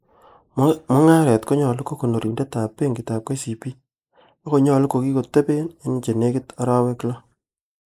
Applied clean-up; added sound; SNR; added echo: neural mask model Resemble Enhance denoiser.